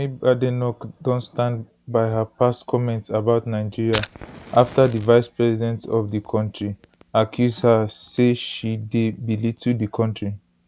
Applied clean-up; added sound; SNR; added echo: none; Fire; 19 dB; none.